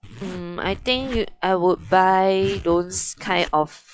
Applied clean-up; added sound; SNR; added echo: classical method log-MMSE.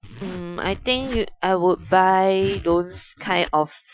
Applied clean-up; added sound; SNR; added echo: classical method Wiener filter.